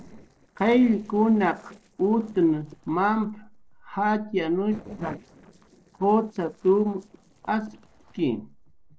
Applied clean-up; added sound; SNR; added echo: neural separator model SepFormer DNS4.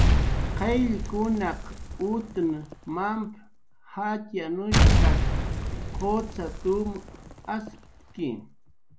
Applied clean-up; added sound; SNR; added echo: none; Explosion; -4 dB; none.